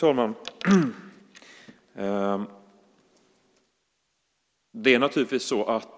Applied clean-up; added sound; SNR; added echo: none; none; none; none.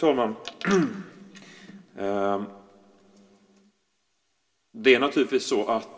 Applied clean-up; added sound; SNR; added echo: none; none; none; reverberation time 2.7 s.